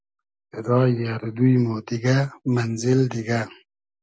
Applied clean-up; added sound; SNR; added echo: none; none; none; none.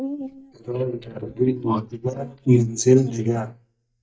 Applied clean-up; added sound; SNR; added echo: neural mask model DeepFilterNet 3.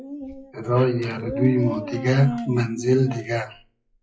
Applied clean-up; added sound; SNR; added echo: classical method WPE with log-MMSE.